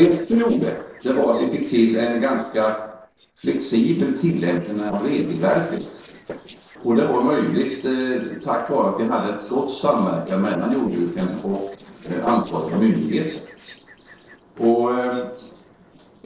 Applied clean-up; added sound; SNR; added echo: neural separator model SepFormer DNS4.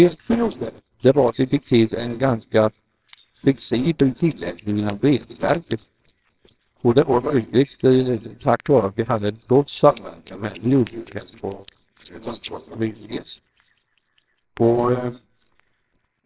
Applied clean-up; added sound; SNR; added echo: neural separator model SepFormer WHAMR!.